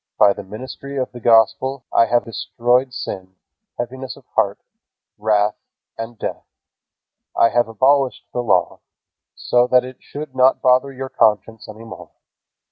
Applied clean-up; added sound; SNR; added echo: none; none; none; none.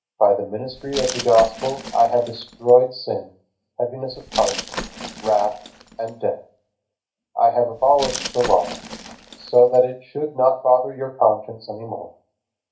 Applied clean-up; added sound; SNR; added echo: none; Glass; 13 dB; reverberation time 0.3 s.